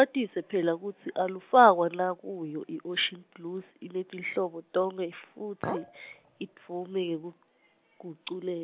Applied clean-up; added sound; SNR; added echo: none; Chink, clink; 12 dB; none.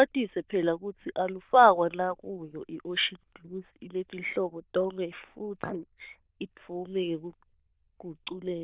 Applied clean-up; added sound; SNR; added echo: neural diffusion model UNIVERSE++.